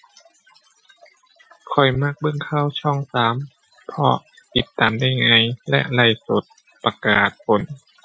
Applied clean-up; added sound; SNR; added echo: classical method Wiener filter.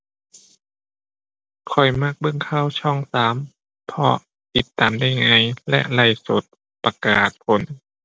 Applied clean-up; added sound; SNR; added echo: none; none; none; none.